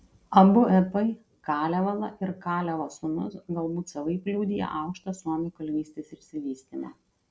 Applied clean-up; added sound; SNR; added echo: none; none; none; none.